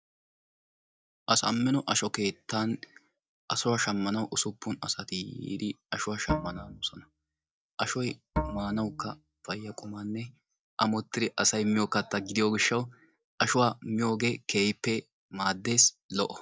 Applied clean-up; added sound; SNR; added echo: neural mask model DeepFilterNet 3.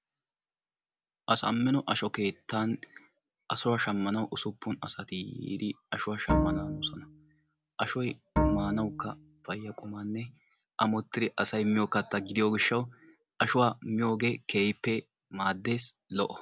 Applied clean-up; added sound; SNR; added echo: none; Bowed string instrument; 1 dB; none.